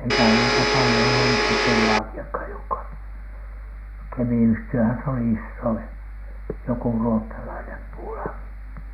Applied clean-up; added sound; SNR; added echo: none; Domestic sounds, home sounds; -5 dB; none.